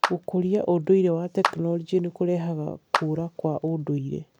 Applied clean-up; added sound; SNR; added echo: none; Clapping; 8 dB; none.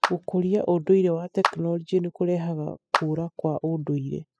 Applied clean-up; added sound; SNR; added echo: classical method spectral subtraction.